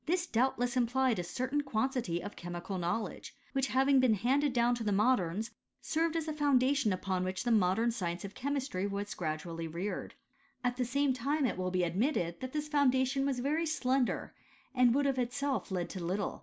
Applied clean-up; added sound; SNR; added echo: none; none; none; none.